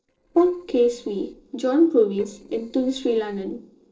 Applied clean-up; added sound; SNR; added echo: neural separator model SepFormer DNS4.